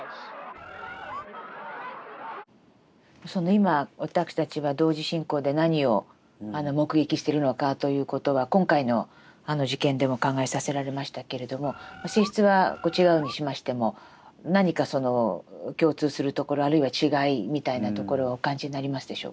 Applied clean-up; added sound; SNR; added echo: none; Bird; 15 dB; none.